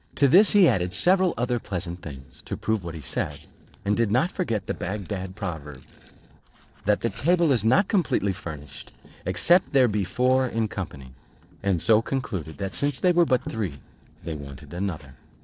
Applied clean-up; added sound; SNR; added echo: neural separator model SepFormer DNS4.